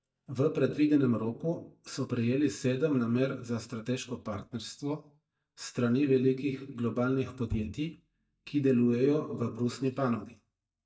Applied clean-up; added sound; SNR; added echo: neural mask model DeepFilterNet 3.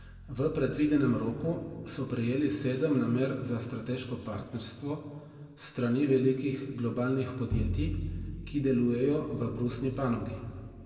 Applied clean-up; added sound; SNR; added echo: none; Bowed string instrument; 11 dB; reverberation time 1.9 s.